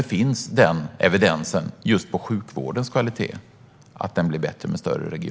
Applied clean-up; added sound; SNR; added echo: none; none; none; none.